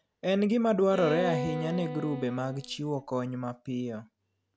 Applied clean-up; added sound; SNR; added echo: none; Bowed string instrument; 8 dB; none.